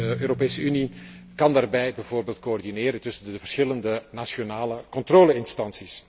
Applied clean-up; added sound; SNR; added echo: none; Drum; 16 dB; none.